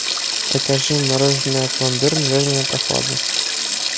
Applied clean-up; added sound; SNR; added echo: none; Sink (filling or washing); 0 dB; none.